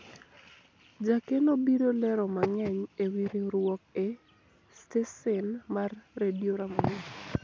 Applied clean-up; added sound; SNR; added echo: none; none; none; none.